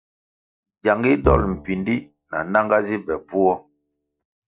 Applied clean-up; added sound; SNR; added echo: neural mask model DeepFilterNet 3.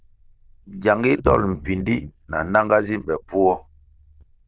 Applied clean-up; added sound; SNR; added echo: neural diffusion model UNIVERSE++.